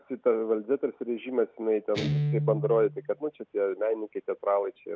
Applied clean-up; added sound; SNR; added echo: none; Guitar; 7 dB; none.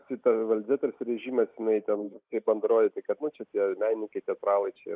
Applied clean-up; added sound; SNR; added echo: neural mask model Resemble Enhance denoiser.